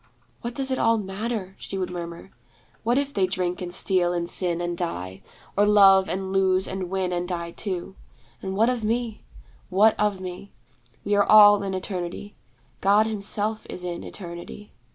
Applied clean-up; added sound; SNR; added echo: none; none; none; none.